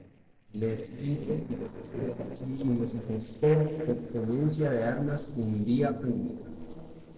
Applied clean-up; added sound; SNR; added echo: neural separator model SepFormer DNS4.